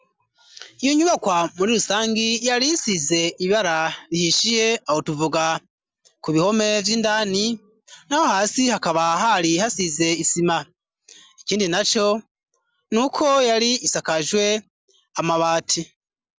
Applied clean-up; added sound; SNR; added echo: none; none; none; none.